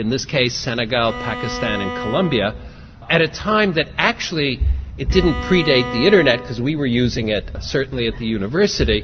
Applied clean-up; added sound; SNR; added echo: none; Bowed string instrument; 11 dB; none.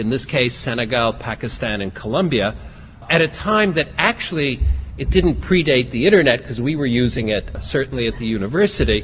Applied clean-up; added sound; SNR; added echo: none; none; none; none.